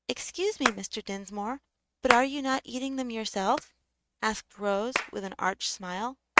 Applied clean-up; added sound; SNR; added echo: neural mask model RNNoise.